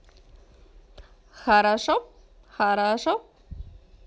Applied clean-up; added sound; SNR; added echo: none; none; none; none.